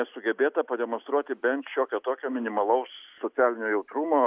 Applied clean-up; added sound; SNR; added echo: none; none; none; none.